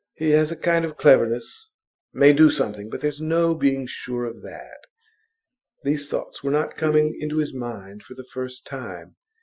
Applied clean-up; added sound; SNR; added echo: classical method Wiener filter.